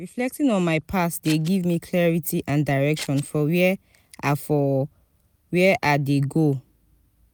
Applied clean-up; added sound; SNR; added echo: none; Scissors; 16 dB; none.